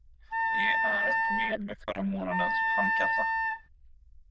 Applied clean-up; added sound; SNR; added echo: neural diffusion model UNIVERSE++.